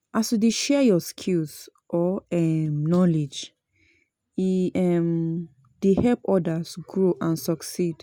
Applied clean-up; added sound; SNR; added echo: none; none; none; none.